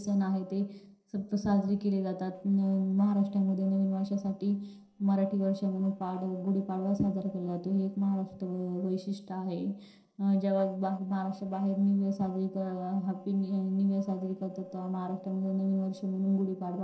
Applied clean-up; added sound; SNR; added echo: neural separator model SepFormer DNS4.